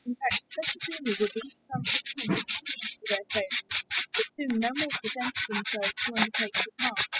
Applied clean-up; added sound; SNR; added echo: classical method spectral subtraction.